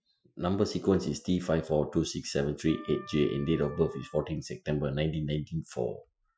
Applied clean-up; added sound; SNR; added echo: classical method Wiener filter.